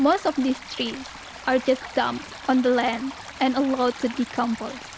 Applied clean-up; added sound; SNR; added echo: none; Stream; 15 dB; none.